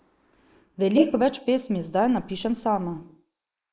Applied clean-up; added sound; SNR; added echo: neural mask model Resemble Enhance denoiser.